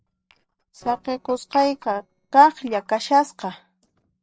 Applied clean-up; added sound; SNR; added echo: neural separator model SepFormer DNS4.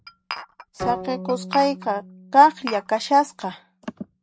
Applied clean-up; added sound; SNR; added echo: none; Bowed string instrument + Glass; 13 dB; none.